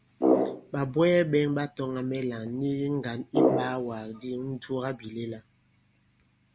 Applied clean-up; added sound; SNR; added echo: none; Brass instrument; -2 dB; none.